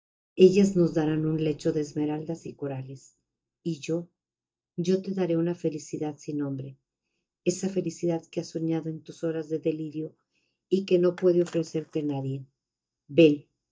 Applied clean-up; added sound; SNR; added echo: neural mask model DeepFilterNet 3.